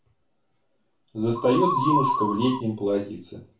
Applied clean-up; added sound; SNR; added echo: none; Musical instrument; -1 dB; reverberation time 0.3 s.